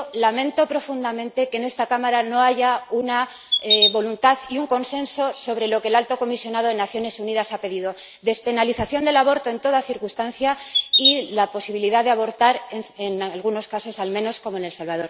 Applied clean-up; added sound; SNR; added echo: none; Chirp, tweet; -1 dB; none.